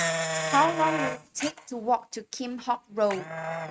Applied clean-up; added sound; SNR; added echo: neural mask model RNNoise.